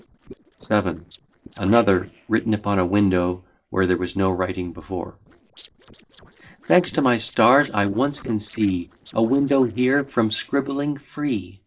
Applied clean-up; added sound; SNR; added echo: neural separator model SepFormer DNS4.